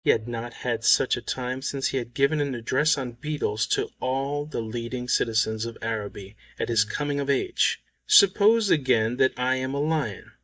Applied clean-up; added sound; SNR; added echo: neural mask model DeepFilterNet 3.